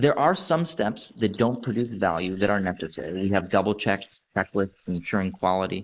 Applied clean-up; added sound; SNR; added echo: neural mask model Resemble Enhance denoiser.